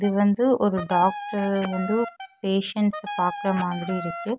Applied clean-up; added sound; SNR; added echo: none; Wind instrument, woodwind instrument; 11 dB; none.